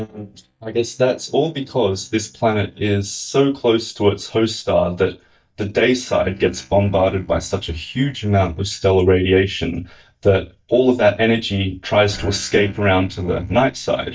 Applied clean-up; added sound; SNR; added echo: neural mask model DeepFilterNet 3.